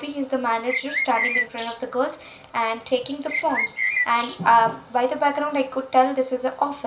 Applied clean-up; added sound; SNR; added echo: none; Bird; 6 dB; reverberation time 0.3 s.